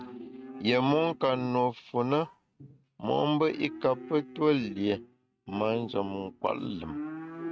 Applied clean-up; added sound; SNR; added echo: neural mask model RNNoise.